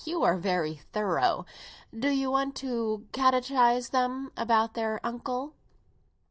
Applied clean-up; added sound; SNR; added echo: none; none; none; none.